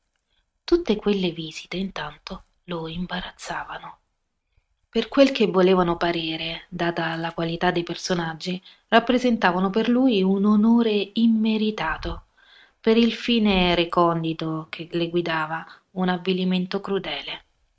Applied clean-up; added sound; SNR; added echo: neural mask model RNNoise.